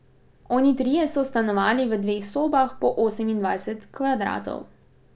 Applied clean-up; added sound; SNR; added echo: none; none; none; none.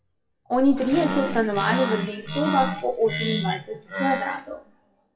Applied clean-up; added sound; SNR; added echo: classical method WPE with log-MMSE.